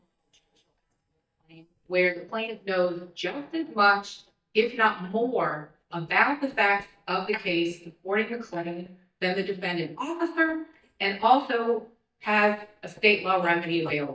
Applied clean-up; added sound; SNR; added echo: neural mask model DeepFilterNet 3.